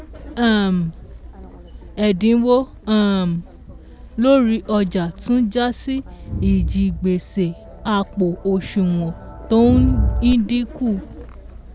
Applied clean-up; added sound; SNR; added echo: none; Crowd; 9 dB; none.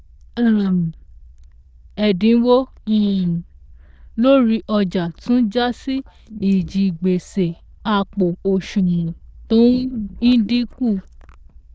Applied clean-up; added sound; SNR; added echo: neural diffusion model UNIVERSE++.